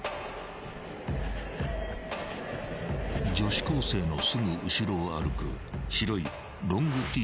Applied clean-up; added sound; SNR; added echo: none; none; none; none.